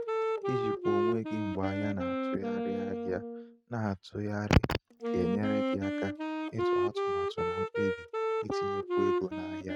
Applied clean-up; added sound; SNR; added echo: neural mask model RNNoise.